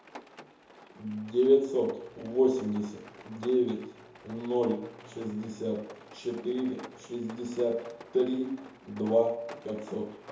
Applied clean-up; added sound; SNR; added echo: none; Rain; 19 dB; reverberation time 2.6 s.